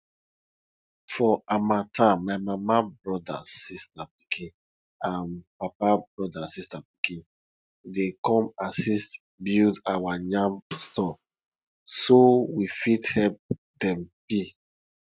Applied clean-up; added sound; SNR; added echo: neural mask model RNNoise.